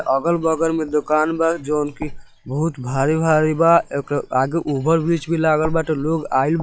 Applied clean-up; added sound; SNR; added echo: classical method log-MMSE.